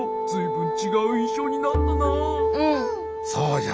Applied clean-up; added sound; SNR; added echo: none; Wind instrument, woodwind instrument; 2 dB; none.